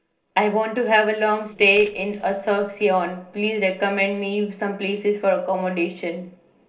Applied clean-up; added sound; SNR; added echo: neural separator model SepFormer DNS4.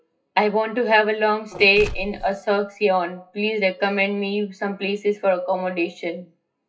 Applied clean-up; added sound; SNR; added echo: classical method WPE with log-MMSE.